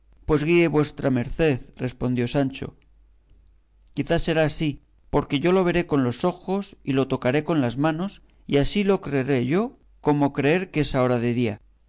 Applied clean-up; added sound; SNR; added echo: none; none; none; none.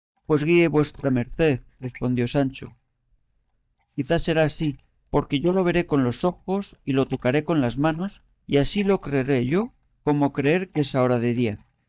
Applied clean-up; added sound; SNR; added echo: neural mask model DeepFilterNet 3.